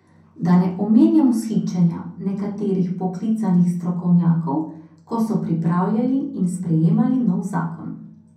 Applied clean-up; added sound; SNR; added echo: none; none; none; reverberation time 0.6 s.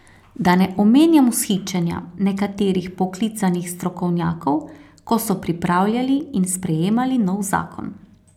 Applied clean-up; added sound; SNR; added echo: none; none; none; none.